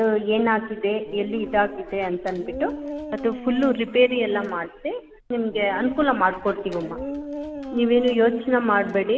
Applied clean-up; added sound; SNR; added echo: none; Dog; 12 dB; none.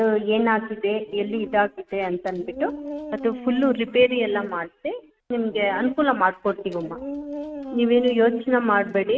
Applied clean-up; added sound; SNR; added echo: neural mask model RNNoise.